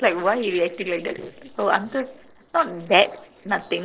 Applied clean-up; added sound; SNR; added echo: neural separator model SepFormer DNS4.